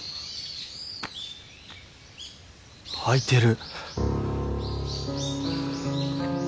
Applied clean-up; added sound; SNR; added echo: none; none; none; none.